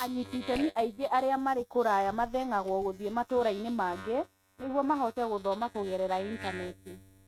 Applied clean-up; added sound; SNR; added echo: neural mask model RNNoise.